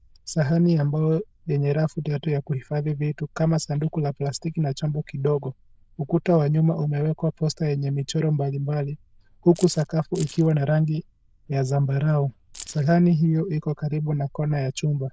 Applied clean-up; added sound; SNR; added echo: neural diffusion model UNIVERSE++.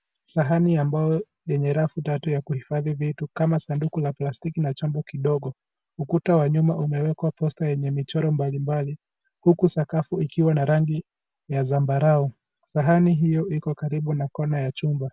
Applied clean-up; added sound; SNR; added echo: none; none; none; none.